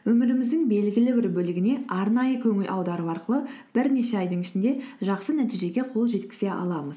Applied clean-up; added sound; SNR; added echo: none; none; none; none.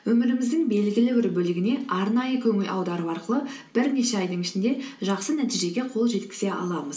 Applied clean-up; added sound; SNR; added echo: none; none; none; reverberation time 0.2 s.